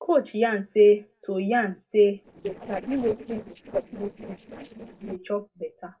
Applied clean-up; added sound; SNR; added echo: neural separator model SepFormer DNS4.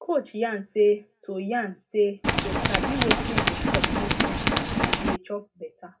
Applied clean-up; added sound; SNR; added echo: none; Tools; -4 dB; reverberation time 0.2 s.